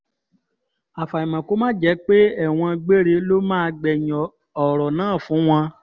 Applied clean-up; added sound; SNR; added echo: none; none; none; none.